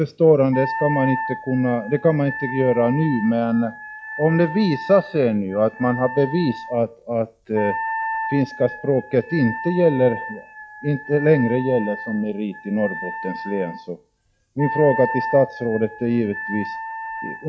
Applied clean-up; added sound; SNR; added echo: classical method log-MMSE.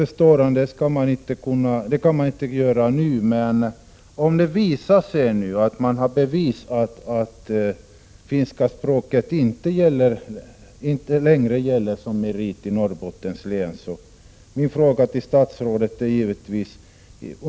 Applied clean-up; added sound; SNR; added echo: none; none; none; none.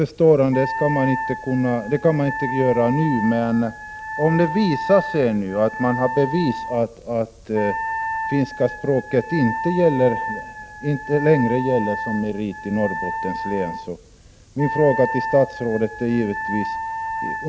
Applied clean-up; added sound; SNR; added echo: none; Wind instrument, woodwind instrument; 7 dB; none.